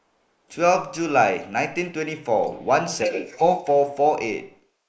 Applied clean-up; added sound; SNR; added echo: neural mask model Resemble Enhance denoiser.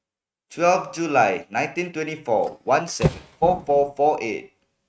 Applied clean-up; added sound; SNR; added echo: neural mask model RNNoise.